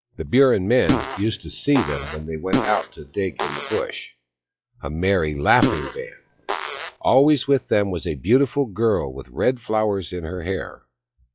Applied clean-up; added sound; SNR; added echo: classical method log-MMSE.